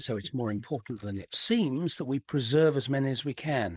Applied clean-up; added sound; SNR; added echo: neural mask model Resemble Enhance denoiser.